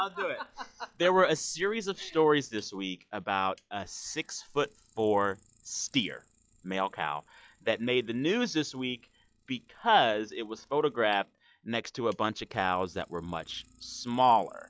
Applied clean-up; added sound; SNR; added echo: classical method log-MMSE.